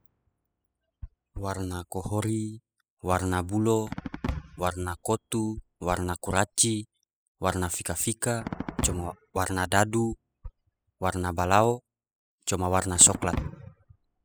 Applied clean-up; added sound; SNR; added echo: classical method spectral subtraction.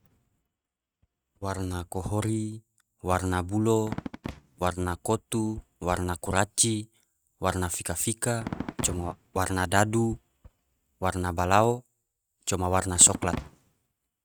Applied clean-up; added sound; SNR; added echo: neural mask model RNNoise.